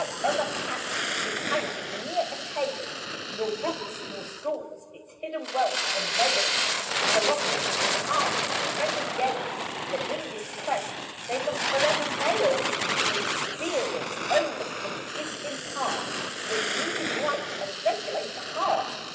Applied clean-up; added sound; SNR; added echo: none; Fire; -1 dB; reverberation time 2.1 s.